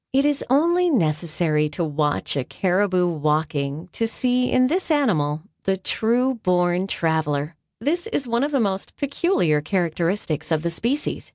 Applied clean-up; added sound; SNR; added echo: none; none; none; none.